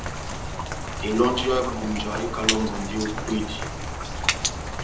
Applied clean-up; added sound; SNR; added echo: none; Rain; 1 dB; reverberation time 0.9 s.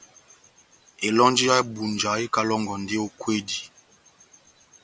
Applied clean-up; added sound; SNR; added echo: none; none; none; none.